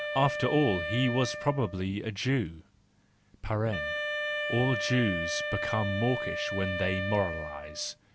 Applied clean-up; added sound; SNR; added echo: none; Wind instrument, woodwind instrument; 5 dB; none.